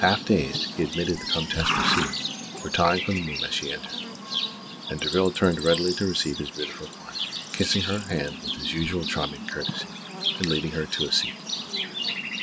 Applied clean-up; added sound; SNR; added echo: none; Livestock, farm animals, working animals; 4 dB; none.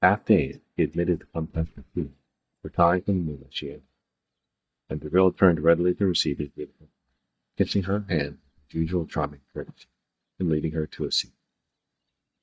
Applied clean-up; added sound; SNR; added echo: neural mask model DeepFilterNet 3.